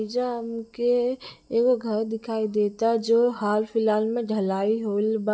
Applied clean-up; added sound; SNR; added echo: none; none; none; none.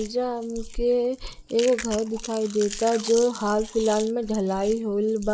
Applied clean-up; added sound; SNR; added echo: none; Chewing, mastication; 13 dB; none.